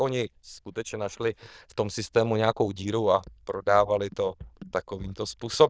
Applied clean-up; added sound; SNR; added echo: neural diffusion model UNIVERSE++.